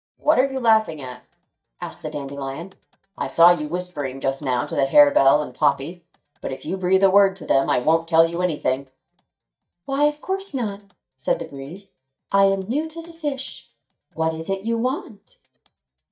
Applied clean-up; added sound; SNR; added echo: neural mask model DeepFilterNet 3.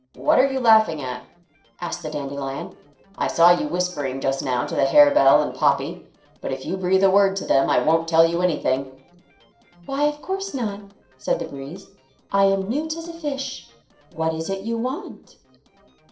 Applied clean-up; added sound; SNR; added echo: neural separator model SepFormer DNS4.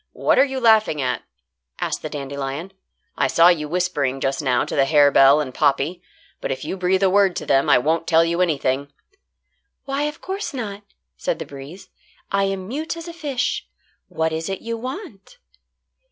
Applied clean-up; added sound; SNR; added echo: none; none; none; none.